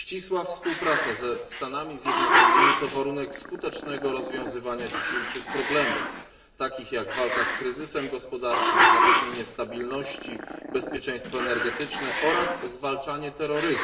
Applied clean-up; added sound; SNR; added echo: none; Growling; -3 dB; reverberation time 1.0 s.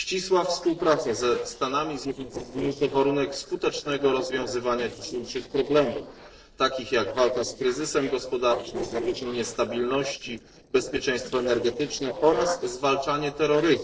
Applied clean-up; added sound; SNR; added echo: neural separator model SepFormer DNS4.